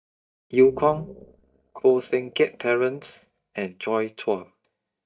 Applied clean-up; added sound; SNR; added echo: neural mask model DeepFilterNet 3.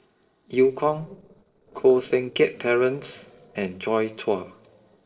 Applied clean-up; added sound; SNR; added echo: neural separator model SepFormer DNS4.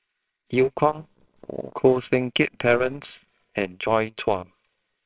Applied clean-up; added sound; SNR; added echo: neural separator model SepFormer WHAMR!.